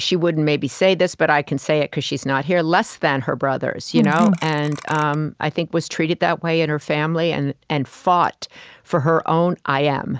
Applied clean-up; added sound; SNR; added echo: none; Clock; 19 dB; none.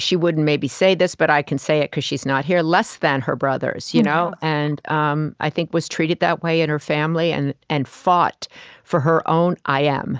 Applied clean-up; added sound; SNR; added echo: neural mask model DeepFilterNet 3.